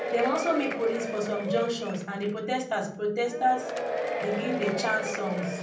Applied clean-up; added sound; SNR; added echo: none; Applause / Crowd / Cheering; 5 dB; reverberation time 0.6 s.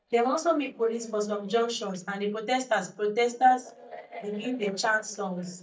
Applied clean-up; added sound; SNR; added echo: neural mask model DeepFilterNet 3.